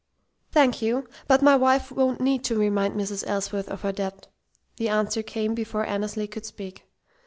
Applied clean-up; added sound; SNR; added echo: none; none; none; none.